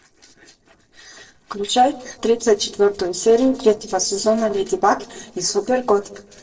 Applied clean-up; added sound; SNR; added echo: neural separator model SepFormer DNS4.